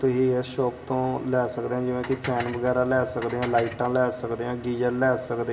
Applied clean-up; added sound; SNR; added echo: none; Dishes, pots, and pans; 13 dB; reverberation time 2.3 s.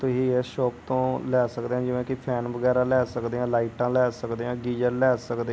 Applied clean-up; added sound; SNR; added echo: none; none; none; none.